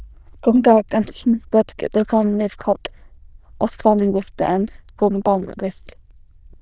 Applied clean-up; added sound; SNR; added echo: neural diffusion model UNIVERSE++.